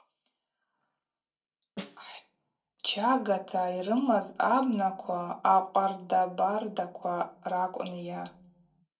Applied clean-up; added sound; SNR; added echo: none; Snare drum; 15 dB; reverberation time 0.2 s.